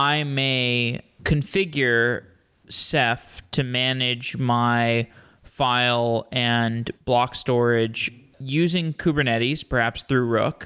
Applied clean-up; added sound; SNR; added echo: none; none; none; none.